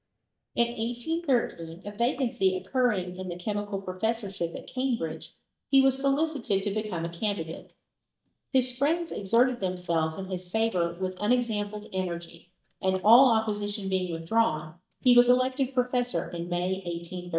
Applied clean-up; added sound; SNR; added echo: neural mask model DeepFilterNet 3.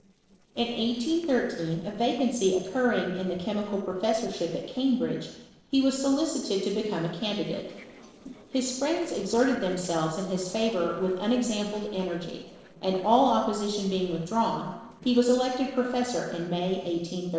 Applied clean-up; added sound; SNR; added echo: neural separator model SepFormer DNS4.